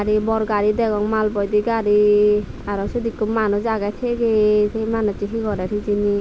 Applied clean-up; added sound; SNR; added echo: none; none; none; none.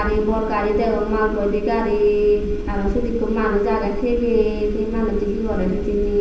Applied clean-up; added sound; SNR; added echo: none; none; none; reverberation time 0.8 s.